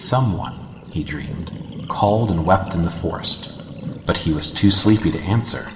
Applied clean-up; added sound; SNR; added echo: none; Sink (filling or washing); 14 dB; reverberation time 1.7 s.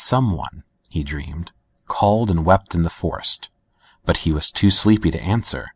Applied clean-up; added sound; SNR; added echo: none; none; none; none.